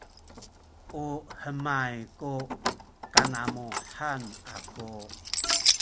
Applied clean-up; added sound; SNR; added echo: none; Keys jangling; -4 dB; none.